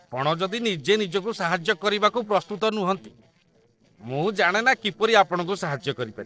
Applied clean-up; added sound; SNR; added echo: neural separator model SepFormer DNS4.